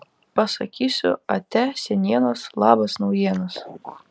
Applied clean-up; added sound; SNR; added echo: none; none; none; none.